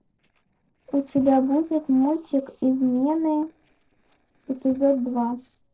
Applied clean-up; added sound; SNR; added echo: neural separator model SepFormer DNS4.